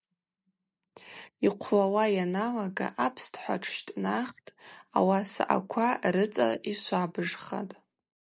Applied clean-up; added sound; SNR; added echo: neural mask model Resemble Enhance denoiser.